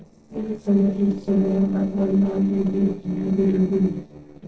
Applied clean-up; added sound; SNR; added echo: neural separator model SepFormer DNS4.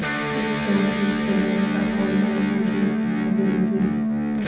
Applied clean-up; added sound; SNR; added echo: none; Electric guitar; -1 dB; reverberation time 0.9 s.